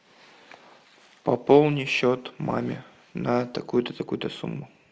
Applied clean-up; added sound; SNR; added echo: none; none; none; none.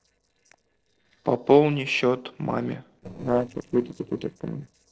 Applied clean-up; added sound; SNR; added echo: neural separator model SepFormer DNS4.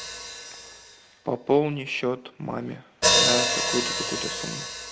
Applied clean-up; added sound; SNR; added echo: none; Hi-hat; -2 dB; none.